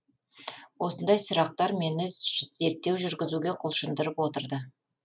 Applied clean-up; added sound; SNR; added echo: none; none; none; none.